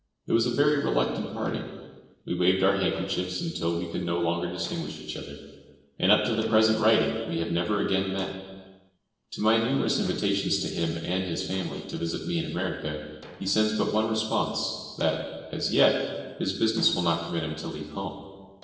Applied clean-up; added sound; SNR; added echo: neural separator model SepFormer DNS4.